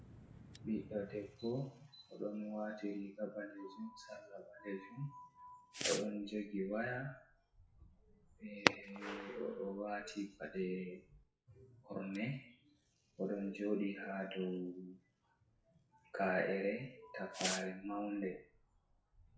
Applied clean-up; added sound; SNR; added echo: classical method WPE with log-MMSE.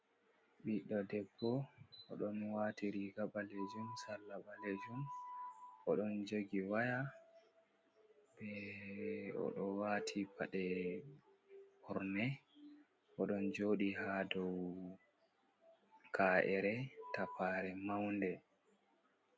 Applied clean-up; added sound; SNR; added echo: none; none; none; none.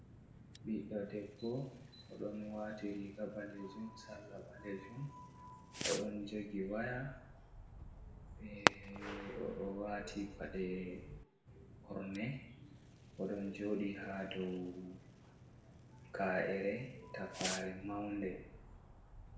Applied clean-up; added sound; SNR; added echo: none; Fireworks; 4 dB; reverberation time 0.8 s.